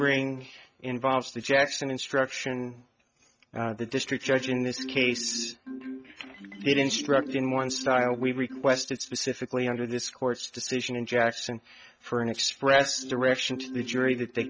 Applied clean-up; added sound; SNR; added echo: neural mask model RNNoise.